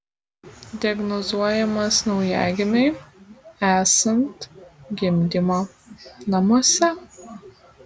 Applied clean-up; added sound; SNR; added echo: none; none; none; none.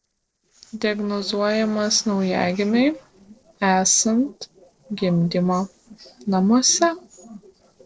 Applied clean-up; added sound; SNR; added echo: neural separator model SepFormer DNS4.